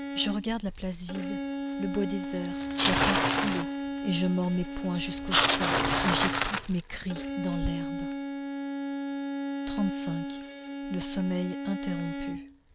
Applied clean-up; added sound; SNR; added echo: none; Bowed string instrument + Bicycle; -1 dB; none.